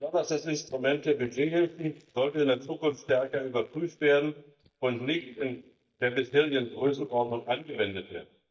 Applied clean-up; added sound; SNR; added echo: neural mask model DeepFilterNet 3.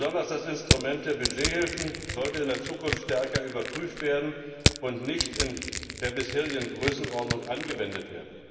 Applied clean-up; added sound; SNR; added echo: none; Crushing; 2 dB; reverberation time 2.5 s.